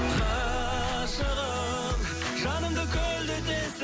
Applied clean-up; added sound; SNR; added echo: none; none; none; none.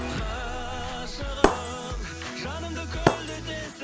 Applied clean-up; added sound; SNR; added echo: none; Shatter; -1 dB; none.